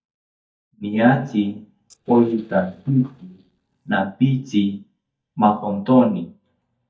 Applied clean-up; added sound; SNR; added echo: neural mask model DeepFilterNet 3.